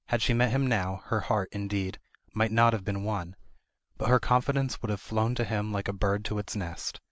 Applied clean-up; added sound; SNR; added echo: none; none; none; none.